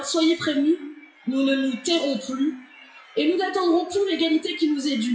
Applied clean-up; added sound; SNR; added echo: classical method WPE with log-MMSE.